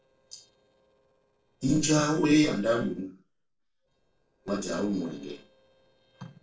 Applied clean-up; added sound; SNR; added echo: neural separator model SepFormer DNS4.